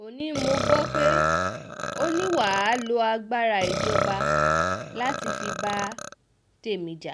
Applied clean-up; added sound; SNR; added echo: none; Burping, eructation; -1 dB; none.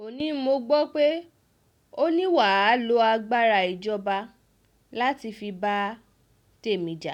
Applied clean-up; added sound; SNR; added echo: none; none; none; none.